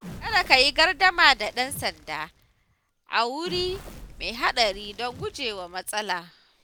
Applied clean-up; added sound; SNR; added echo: none; Crackle; 18 dB; none.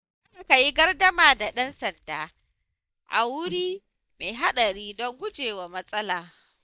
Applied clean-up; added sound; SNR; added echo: neural mask model DeepFilterNet 3.